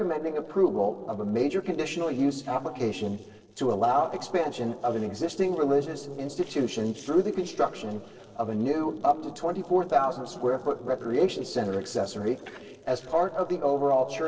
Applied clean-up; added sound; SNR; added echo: neural separator model SepFormer DNS4.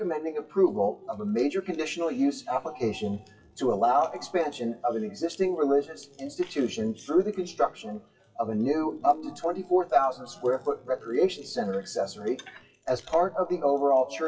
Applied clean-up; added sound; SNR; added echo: classical method WPE with log-MMSE.